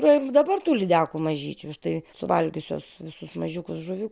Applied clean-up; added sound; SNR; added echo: none; none; none; none.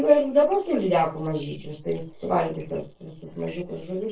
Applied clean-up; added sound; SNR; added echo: neural separator model SepFormer DNS4.